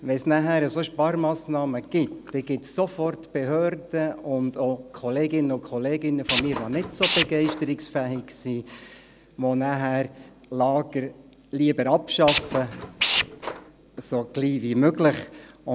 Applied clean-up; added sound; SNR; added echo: none; Tools; -1 dB; none.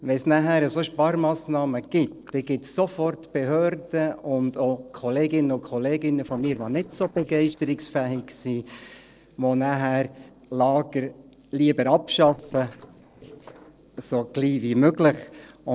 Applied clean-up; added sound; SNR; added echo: neural separator model SepFormer DNS4.